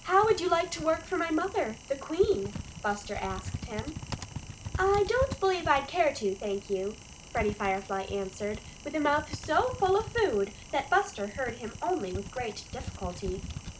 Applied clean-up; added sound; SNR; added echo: none; Typing; 11 dB; none.